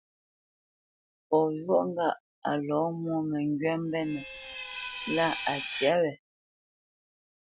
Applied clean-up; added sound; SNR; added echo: none; Screech; 4 dB; none.